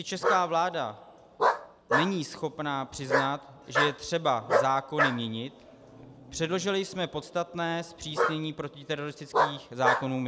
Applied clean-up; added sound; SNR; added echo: none; Bark; 0 dB; none.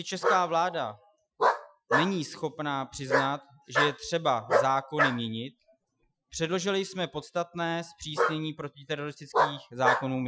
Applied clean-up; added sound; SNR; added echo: classical method Wiener filter.